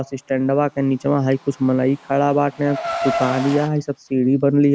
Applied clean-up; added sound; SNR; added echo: none; Car; 12 dB; none.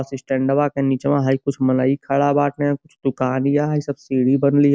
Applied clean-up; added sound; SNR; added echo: none; none; none; none.